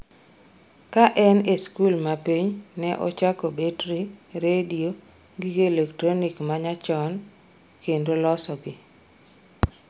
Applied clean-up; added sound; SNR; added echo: none; none; none; none.